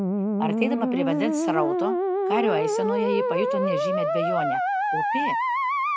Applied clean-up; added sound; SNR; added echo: none; Musical instrument; -5 dB; none.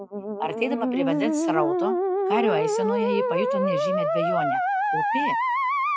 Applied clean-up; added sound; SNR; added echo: classical method Wiener filter.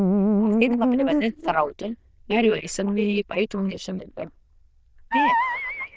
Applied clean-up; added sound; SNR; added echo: neural diffusion model UNIVERSE++.